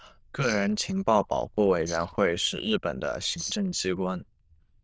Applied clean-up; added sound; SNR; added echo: neural diffusion model UNIVERSE++.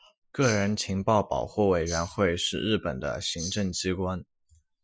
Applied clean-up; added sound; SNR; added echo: classical method Wiener filter.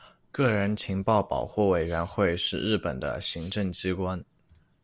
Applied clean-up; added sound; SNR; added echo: none; Tambourine; 11 dB; none.